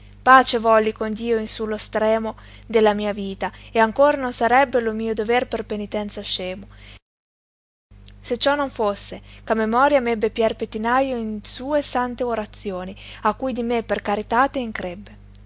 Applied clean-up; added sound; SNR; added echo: none; none; none; none.